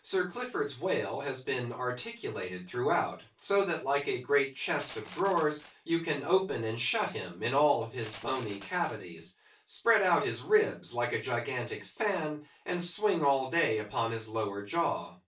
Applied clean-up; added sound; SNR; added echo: none; Glass; 16 dB; reverberation time 0.2 s.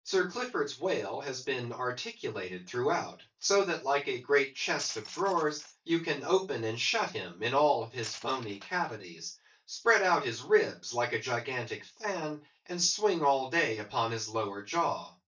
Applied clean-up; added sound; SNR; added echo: neural mask model DeepFilterNet 3.